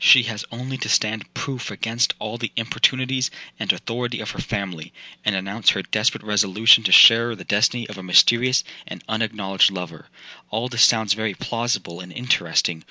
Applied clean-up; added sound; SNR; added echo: none; none; none; none.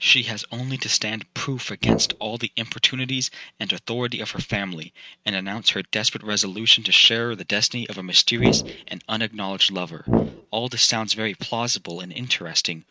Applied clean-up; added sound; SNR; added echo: neural mask model RNNoise.